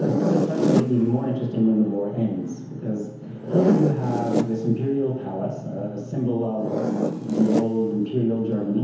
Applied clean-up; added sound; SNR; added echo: none; Zipper (clothing); 3 dB; reverberation time 1.0 s.